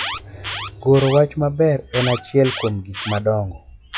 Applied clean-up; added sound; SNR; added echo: classical method log-MMSE.